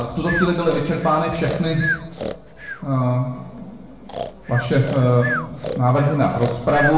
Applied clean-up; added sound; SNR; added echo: none; Breathing; 9 dB; reverberation time 0.8 s.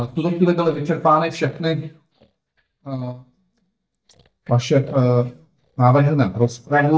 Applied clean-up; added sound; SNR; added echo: neural mask model DeepFilterNet 3.